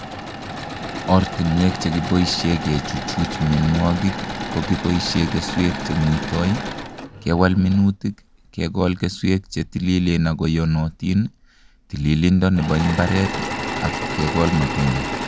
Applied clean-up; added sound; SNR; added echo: none; Engine / Mechanisms; 8 dB; none.